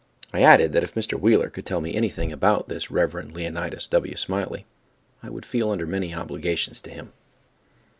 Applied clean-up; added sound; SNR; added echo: none; none; none; none.